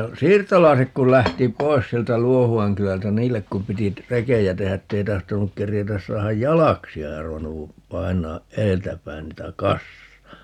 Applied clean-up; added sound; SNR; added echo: none; none; none; none.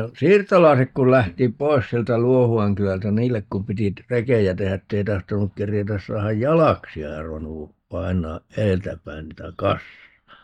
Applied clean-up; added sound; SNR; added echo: neural mask model DeepFilterNet 3.